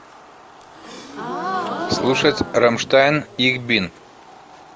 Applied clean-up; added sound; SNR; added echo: none; Gasp; 8 dB; none.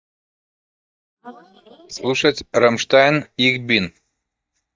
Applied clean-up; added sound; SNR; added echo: neural mask model DeepFilterNet 3.